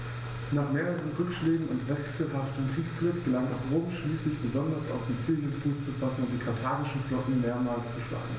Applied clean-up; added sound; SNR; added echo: none; none; none; none.